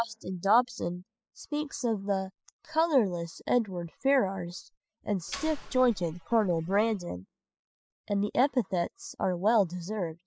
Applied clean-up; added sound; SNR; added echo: classical method spectral subtraction.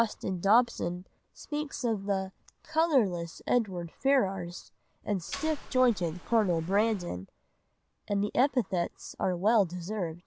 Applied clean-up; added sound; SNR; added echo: none; Mechanisms; 12 dB; none.